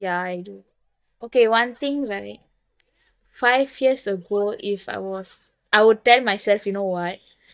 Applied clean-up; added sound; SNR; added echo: neural mask model DeepFilterNet 3.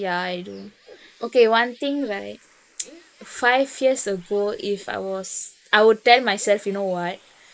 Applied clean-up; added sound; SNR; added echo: neural mask model Resemble Enhance denoiser.